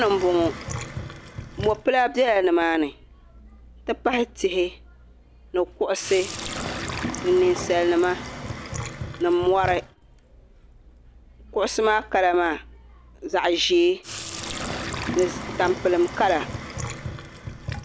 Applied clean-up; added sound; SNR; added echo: none; Sink (filling or washing); 10 dB; none.